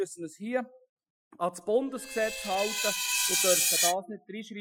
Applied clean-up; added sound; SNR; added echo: classical method Wiener filter.